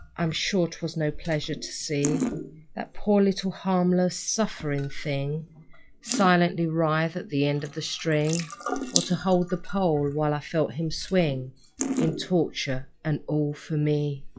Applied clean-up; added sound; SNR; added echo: classical method log-MMSE.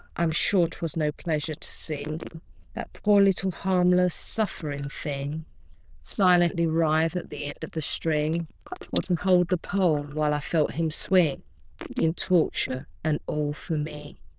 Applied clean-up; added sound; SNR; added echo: neural diffusion model UNIVERSE++.